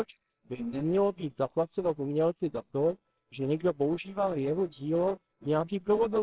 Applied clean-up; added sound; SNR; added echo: neural separator model SepFormer WHAMR!.